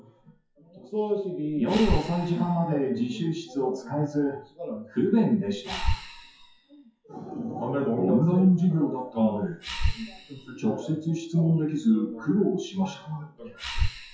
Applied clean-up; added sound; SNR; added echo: classical method WPE with log-MMSE.